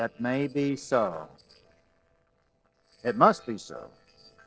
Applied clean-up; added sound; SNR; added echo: neural separator model SepFormer DNS4.